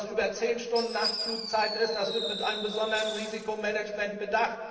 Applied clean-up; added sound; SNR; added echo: none; Fireworks; 7 dB; reverberation time 2.7 s.